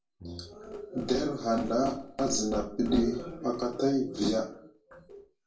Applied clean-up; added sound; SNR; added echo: none; Brass instrument; 17 dB; reverberation time 0.2 s.